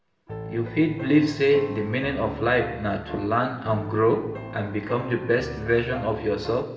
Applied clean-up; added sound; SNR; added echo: none; Piano; 12 dB; reverberation time 0.9 s.